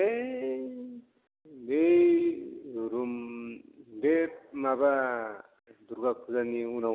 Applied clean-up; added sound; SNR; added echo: none; none; none; none.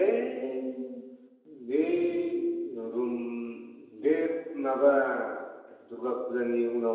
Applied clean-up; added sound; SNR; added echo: none; none; none; reverberation time 1.0 s.